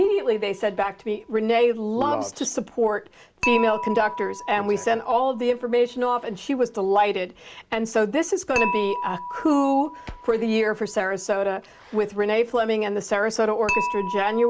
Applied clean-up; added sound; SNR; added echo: none; Dishes, pots, and pans / Chink, clink; 11 dB; none.